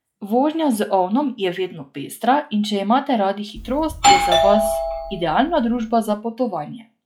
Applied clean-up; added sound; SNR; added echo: classical method log-MMSE.